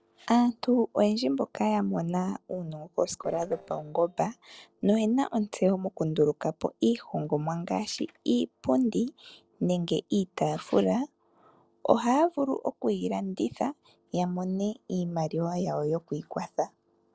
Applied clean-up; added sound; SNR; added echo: neural separator model SepFormer DNS4.